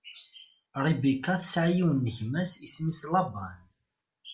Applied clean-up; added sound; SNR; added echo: none; none; none; none.